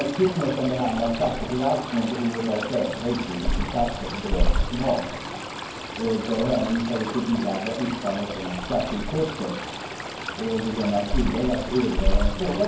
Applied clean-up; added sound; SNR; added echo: none; Stream; 2 dB; reverberation time 0.9 s.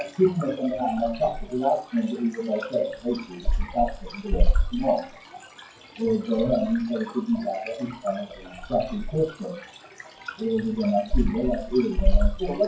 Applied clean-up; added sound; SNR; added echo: classical method WPE with log-MMSE.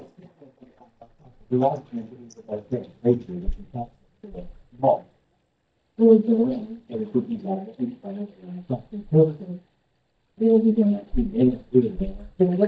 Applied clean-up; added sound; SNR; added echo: neural mask model DeepFilterNet 3.